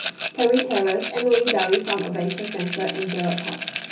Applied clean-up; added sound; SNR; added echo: none; Rattle; 1 dB; reverberation time 0.3 s.